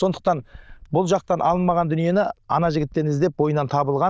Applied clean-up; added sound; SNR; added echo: neural diffusion model UNIVERSE++.